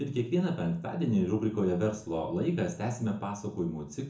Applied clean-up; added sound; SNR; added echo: none; none; none; reverberation time 0.6 s.